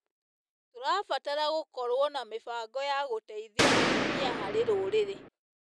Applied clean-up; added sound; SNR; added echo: none; Gunshot, gunfire; -3 dB; none.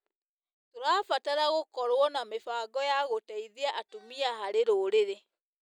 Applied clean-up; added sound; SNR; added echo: none; none; none; none.